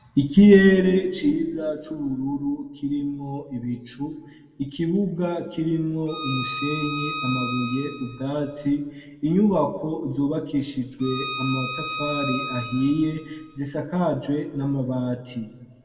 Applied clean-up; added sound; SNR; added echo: none; Bowed string instrument; 9 dB; reverberation time 1.2 s.